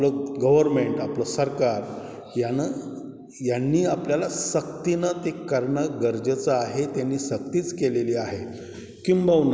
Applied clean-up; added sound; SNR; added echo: none; none; none; none.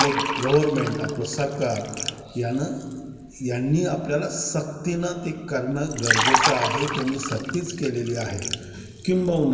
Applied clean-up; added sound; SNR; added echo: none; Liquid; 4 dB; reverberation time 0.6 s.